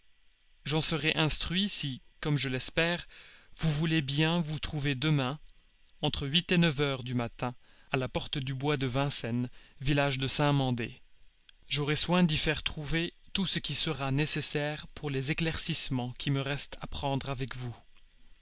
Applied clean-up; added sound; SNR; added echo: none; none; none; none.